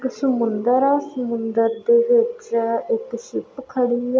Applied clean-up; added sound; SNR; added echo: none; none; none; none.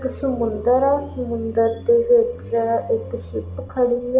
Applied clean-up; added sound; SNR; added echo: none; Motorcycle; 16 dB; reverberation time 0.6 s.